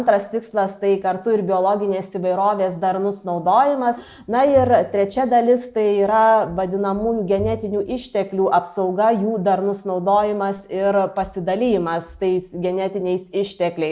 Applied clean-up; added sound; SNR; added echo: none; Bowed string instrument; 17 dB; none.